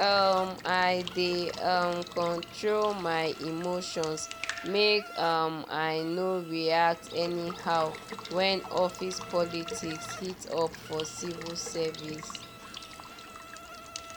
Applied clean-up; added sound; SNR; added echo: none; Water tap, faucet / Water / Liquid + Insect; 12 dB; none.